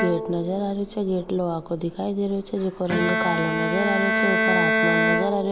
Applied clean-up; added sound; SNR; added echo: none; Bowed string instrument; 0 dB; none.